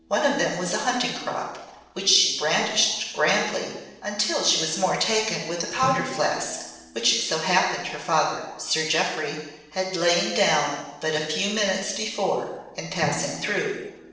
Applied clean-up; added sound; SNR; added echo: none; Drum; 20 dB; reverberation time 0.9 s.